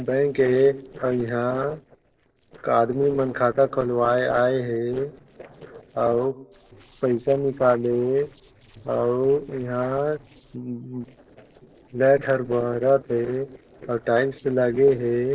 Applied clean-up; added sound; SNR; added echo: neural separator model SepFormer DNS4.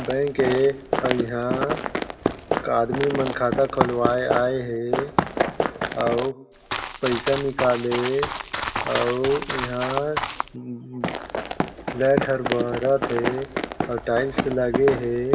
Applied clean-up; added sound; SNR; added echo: none; Run; 3 dB; reverberation time 0.8 s.